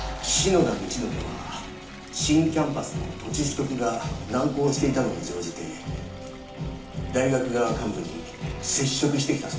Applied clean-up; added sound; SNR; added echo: none; Bathtub (filling or washing) / Water tap, faucet; 20 dB; reverberation time 0.4 s.